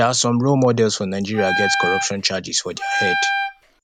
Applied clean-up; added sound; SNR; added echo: none; Wind instrument, woodwind instrument; 2 dB; none.